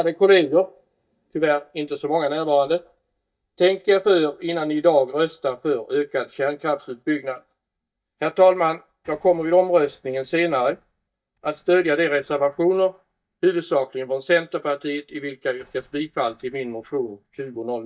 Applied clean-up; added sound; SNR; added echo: neural mask model DeepFilterNet 3.